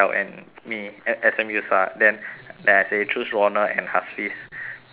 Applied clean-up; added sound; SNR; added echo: none; none; none; none.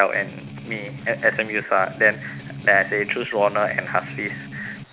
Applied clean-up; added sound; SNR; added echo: none; Strum; 13 dB; none.